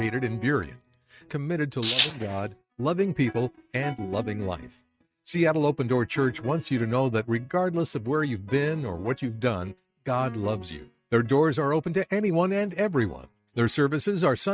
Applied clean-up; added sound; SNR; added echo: neural mask model RNNoise.